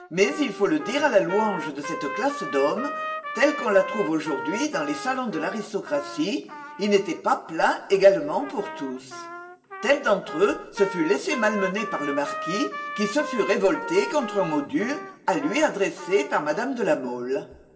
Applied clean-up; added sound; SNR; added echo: none; Trumpet; 11 dB; reverberation time 1.7 s.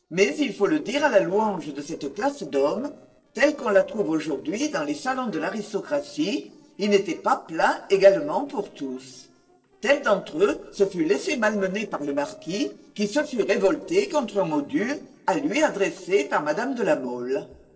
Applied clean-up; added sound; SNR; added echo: neural separator model SepFormer DNS4.